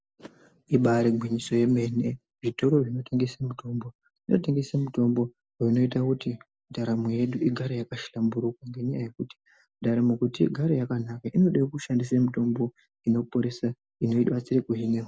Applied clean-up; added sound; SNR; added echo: none; none; none; none.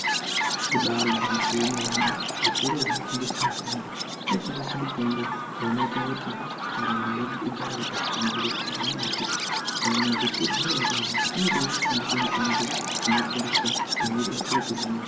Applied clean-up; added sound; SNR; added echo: none; Chirp, tweet; -4 dB; reverberation time 0.6 s.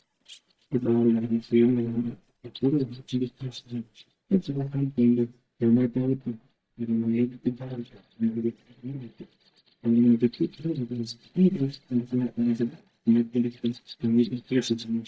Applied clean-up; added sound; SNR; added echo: neural mask model DeepFilterNet 3.